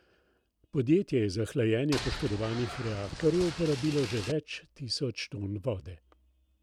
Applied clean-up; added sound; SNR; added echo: none; Boat, Water vehicle; 8 dB; none.